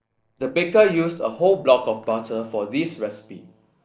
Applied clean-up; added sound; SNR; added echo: neural separator model SepFormer DNS4.